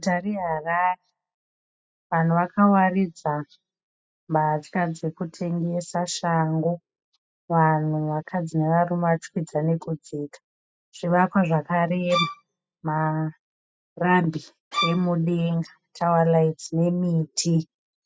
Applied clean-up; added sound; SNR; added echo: classical method spectral subtraction.